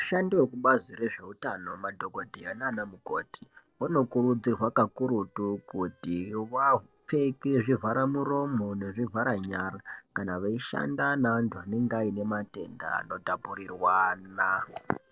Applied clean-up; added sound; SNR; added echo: neural separator model SepFormer DNS4.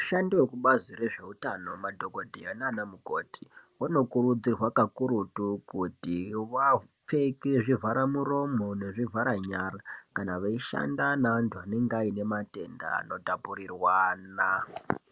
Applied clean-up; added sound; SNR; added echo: none; none; none; none.